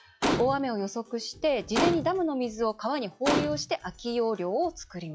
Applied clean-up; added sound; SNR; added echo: classical method log-MMSE.